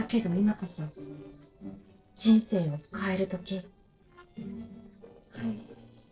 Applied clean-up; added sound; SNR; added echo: neural separator model SepFormer DNS4.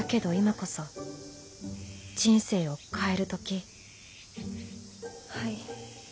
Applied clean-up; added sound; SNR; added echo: none; none; none; none.